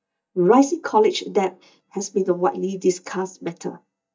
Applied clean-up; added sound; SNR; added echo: neural mask model DeepFilterNet 3.